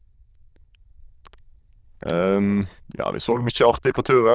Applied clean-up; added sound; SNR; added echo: neural diffusion model UNIVERSE++.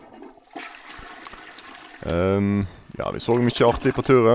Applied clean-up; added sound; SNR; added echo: none; Toilet flush; 19 dB; none.